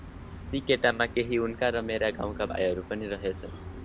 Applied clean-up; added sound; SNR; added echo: none; Gull, seagull; 12 dB; none.